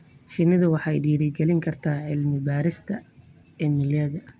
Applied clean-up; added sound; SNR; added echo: none; none; none; none.